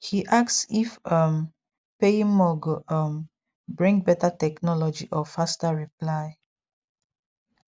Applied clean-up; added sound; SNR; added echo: none; none; none; none.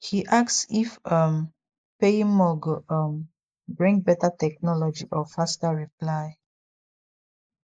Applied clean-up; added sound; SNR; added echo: neural mask model Resemble Enhance denoiser.